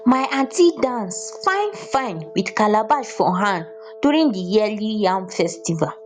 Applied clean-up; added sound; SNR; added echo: none; Wind instrument, woodwind instrument; 18 dB; none.